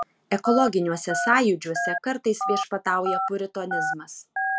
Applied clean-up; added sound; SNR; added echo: none; Telephone; 4 dB; none.